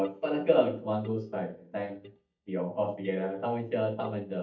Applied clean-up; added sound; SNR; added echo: neural mask model DeepFilterNet 3.